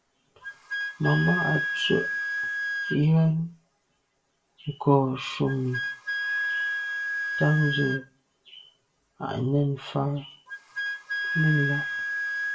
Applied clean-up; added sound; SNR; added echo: none; Wind instrument, woodwind instrument; 4 dB; reverberation time 0.2 s.